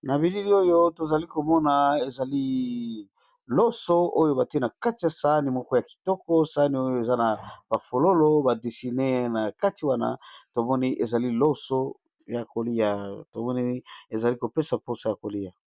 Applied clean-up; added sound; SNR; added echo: none; none; none; none.